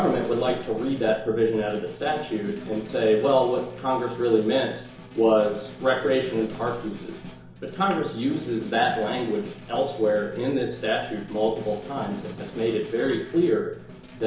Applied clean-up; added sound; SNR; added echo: none; Snare drum; 17 dB; reverberation time 0.7 s.